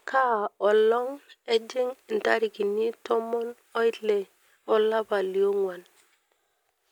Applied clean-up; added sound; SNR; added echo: none; none; none; none.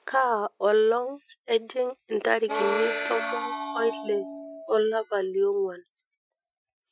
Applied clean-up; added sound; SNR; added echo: classical method Wiener filter.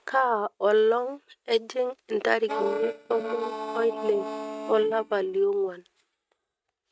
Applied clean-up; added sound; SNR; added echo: neural mask model RNNoise.